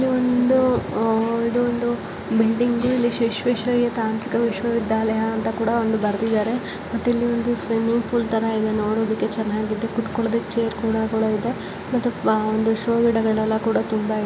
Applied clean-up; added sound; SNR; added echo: none; none; none; none.